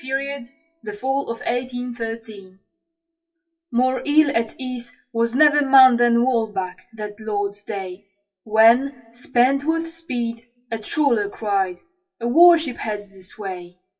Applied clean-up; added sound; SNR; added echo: classical method WPE with log-MMSE.